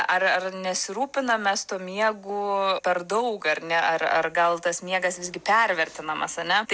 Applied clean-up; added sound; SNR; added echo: none; none; none; none.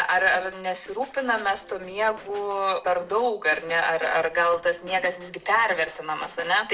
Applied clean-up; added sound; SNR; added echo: neural separator model SepFormer DNS4.